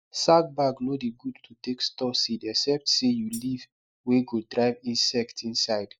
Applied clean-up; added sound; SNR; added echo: neural mask model Resemble Enhance denoiser.